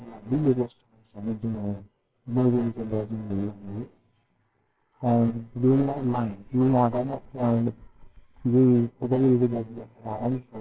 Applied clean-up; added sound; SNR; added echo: neural separator model SepFormer WHAMR!.